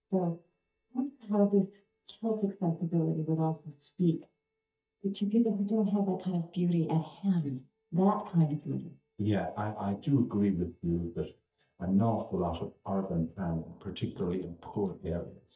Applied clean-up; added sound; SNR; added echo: neural mask model DeepFilterNet 3.